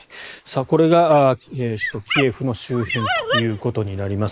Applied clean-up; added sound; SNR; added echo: neural mask model Resemble Enhance denoiser.